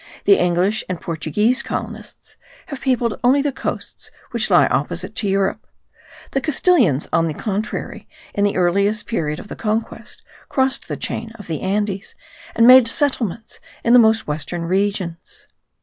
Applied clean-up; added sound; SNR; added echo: none; none; none; none.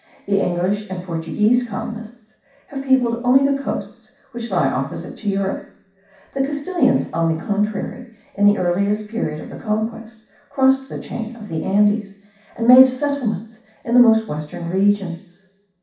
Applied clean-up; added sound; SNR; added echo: none; none; none; reverberation time 0.7 s.